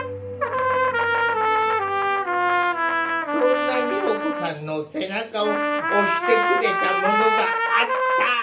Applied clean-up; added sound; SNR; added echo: none; Trumpet; -4 dB; reverberation time 0.3 s.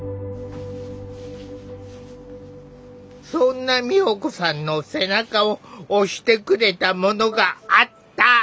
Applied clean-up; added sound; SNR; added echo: none; none; none; none.